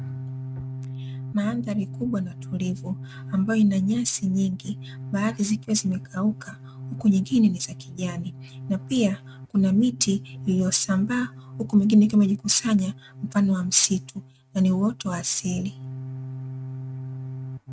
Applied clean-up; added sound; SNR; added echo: neural mask model RNNoise.